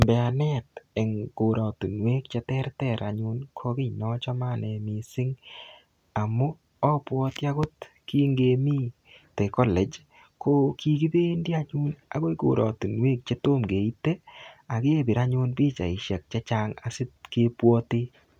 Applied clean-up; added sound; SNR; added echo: none; none; none; none.